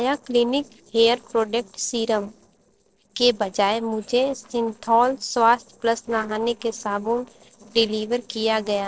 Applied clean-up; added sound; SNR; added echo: neural separator model SepFormer DNS4.